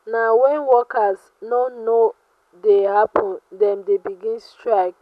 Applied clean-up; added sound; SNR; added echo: none; none; none; none.